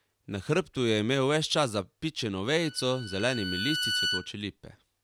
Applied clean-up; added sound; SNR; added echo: none; Bowed string instrument; 5 dB; none.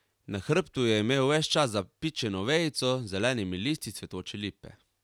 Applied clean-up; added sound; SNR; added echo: none; none; none; none.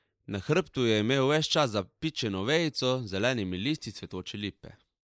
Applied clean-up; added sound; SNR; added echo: neural mask model Resemble Enhance denoiser.